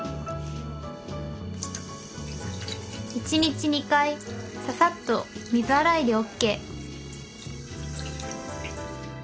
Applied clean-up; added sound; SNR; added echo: none; Acoustic guitar; 17 dB; none.